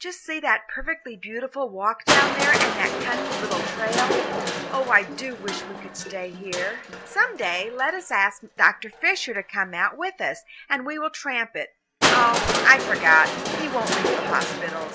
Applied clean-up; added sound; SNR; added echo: none; Crushing; 3 dB; none.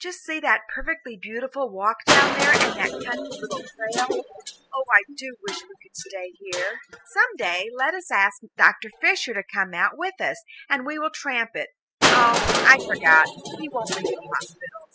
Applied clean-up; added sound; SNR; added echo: classical method spectral subtraction.